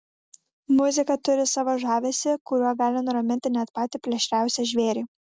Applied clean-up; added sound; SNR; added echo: none; none; none; none.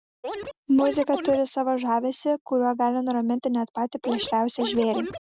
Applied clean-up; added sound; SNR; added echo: none; Scratching (performance technique); 9 dB; none.